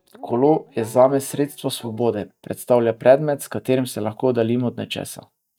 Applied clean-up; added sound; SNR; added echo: neural mask model DeepFilterNet 3.